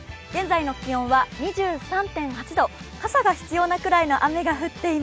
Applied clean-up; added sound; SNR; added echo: none; none; none; none.